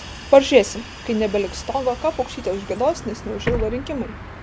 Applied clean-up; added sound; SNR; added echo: none; Bus; 11 dB; none.